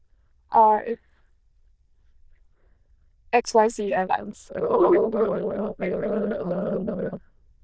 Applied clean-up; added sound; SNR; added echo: neural diffusion model UNIVERSE++.